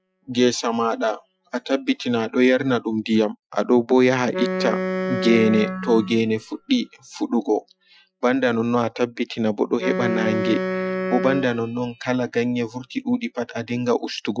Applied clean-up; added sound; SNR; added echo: classical method Wiener filter.